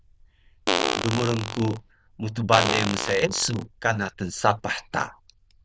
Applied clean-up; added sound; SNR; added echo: neural diffusion model UNIVERSE++.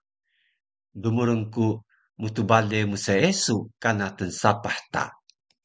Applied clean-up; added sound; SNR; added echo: none; none; none; none.